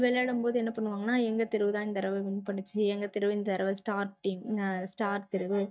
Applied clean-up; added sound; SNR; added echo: neural mask model DeepFilterNet 3.